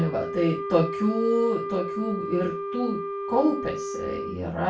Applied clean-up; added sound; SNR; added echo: none; Wind instrument, woodwind instrument; 6 dB; reverberation time 0.2 s.